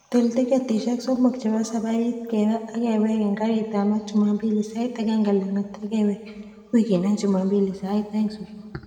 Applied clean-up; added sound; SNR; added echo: none; none; none; reverberation time 1.8 s.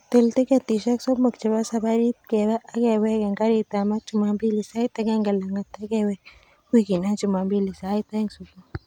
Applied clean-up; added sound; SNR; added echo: none; none; none; none.